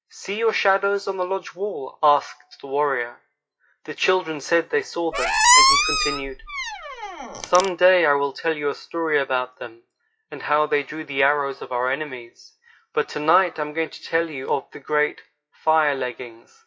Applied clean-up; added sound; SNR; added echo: classical method WPE with log-MMSE.